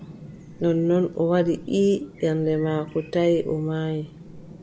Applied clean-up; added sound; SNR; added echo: none; Chirp, tweet; 18 dB; none.